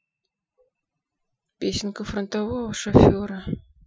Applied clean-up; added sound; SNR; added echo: classical method Wiener filter.